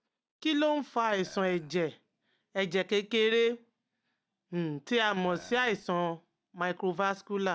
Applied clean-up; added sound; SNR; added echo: neural mask model DeepFilterNet 3.